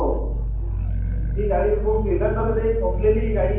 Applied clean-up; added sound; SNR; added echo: none; Growling; 0 dB; reverberation time 1.2 s.